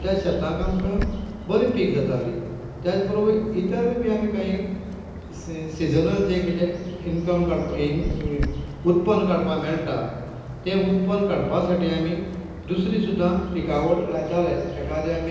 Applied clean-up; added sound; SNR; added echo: none; Bird; 10 dB; reverberation time 0.9 s.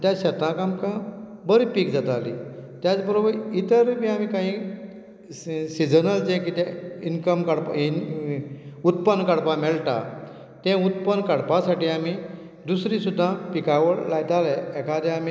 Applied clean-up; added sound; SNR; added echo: none; none; none; none.